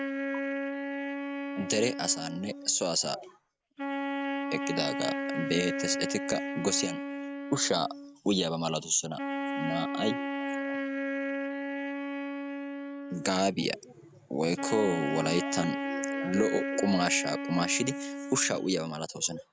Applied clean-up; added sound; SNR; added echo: none; Wind instrument, woodwind instrument; 3 dB; none.